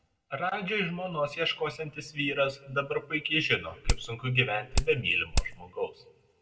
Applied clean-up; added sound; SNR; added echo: none; Hammer; -3 dB; reverberation time 0.8 s.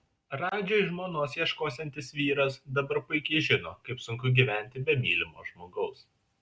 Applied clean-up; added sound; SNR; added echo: none; none; none; none.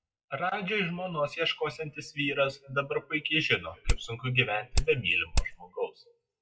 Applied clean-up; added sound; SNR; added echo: classical method WPE with log-MMSE.